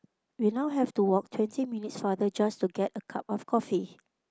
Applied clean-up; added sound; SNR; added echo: none; none; none; none.